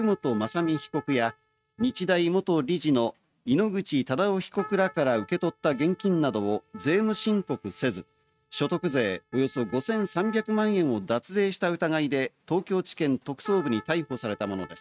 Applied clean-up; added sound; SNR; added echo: neural mask model RNNoise.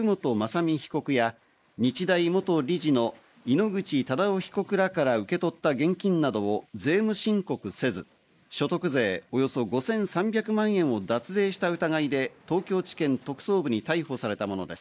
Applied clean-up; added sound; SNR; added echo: neural mask model Resemble Enhance denoiser.